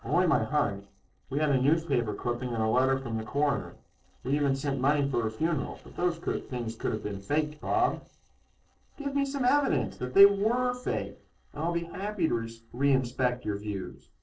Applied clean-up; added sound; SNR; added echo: neural separator model SepFormer DNS4.